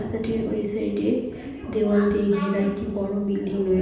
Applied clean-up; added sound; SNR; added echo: none; Thunder; 16 dB; reverberation time 0.9 s.